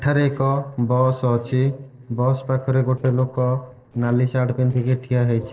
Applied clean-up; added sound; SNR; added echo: neural separator model SepFormer DNS4.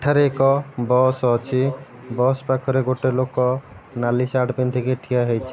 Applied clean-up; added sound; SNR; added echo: none; none; none; none.